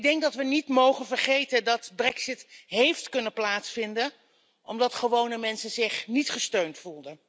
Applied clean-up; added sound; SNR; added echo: none; none; none; none.